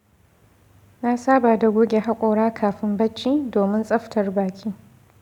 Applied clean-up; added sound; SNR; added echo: none; none; none; none.